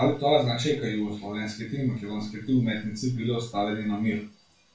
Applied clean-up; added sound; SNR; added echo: none; none; none; reverberation time 0.3 s.